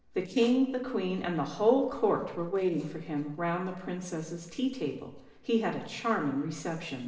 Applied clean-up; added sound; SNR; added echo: neural separator model SepFormer DNS4.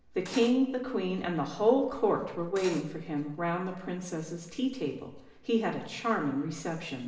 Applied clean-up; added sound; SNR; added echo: none; Cutlery, silverware; 11 dB; reverberation time 0.9 s.